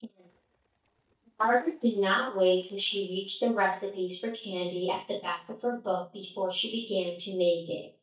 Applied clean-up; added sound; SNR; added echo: neural mask model DeepFilterNet 3.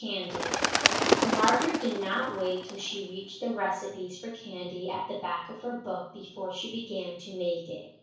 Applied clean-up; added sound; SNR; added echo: none; Bird; -3 dB; reverberation time 0.6 s.